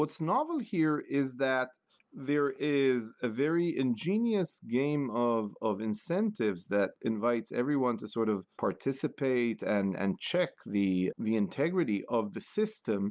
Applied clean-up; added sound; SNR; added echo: none; none; none; none.